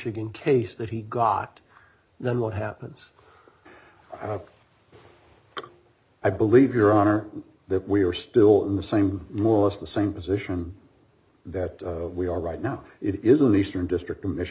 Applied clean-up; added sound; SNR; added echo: none; none; none; none.